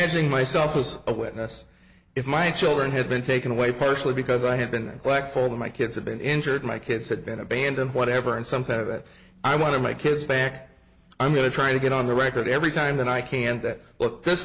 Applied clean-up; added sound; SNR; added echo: none; none; none; none.